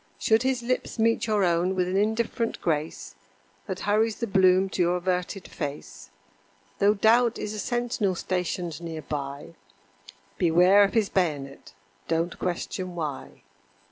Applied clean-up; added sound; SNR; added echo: none; none; none; none.